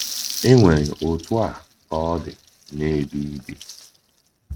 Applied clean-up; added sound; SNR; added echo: neural mask model RNNoise.